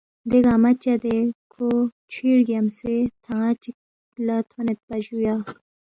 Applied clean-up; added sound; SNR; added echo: none; none; none; none.